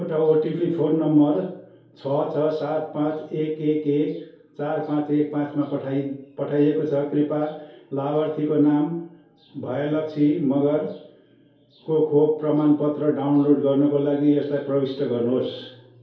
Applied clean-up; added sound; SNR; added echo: none; none; none; reverberation time 2.4 s.